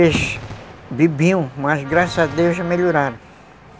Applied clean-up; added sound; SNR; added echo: none; Gunshot, gunfire + Wind instrument, woodwind instrument; 17 dB; none.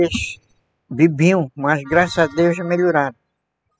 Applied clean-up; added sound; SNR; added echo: classical method spectral subtraction.